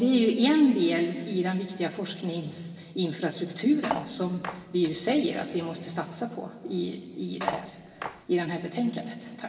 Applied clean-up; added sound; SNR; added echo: none; Cutlery, silverware; 9 dB; reverberation time 2.6 s.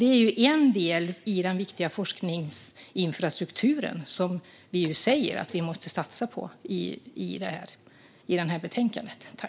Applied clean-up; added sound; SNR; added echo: none; none; none; none.